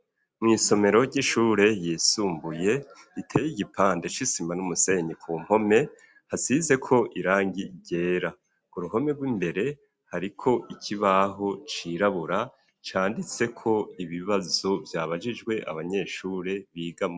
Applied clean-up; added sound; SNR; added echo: none; none; none; none.